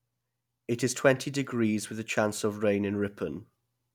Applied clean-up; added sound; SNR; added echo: none; none; none; none.